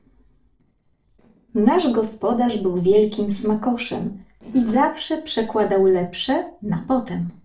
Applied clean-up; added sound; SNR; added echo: neural separator model SepFormer DNS4.